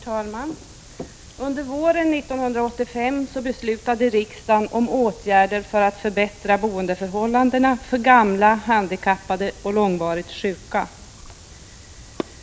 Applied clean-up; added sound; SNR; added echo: none; none; none; none.